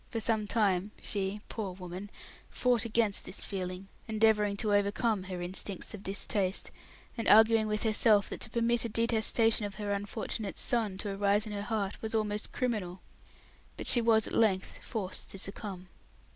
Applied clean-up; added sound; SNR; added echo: none; none; none; none.